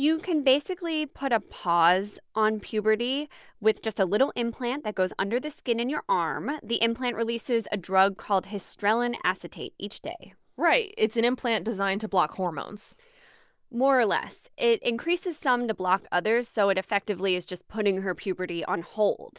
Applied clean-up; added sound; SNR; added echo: none; none; none; none.